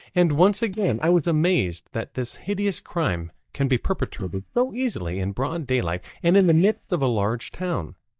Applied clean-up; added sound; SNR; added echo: neural mask model DeepFilterNet 3.